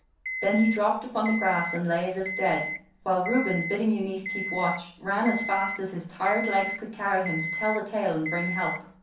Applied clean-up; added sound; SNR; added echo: none; Alarm; 7 dB; reverberation time 0.6 s.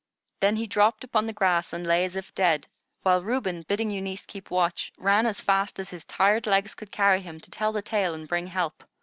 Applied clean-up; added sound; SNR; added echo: none; none; none; none.